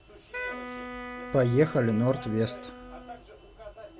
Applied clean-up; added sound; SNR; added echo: none; Wind instrument, woodwind instrument; 11 dB; none.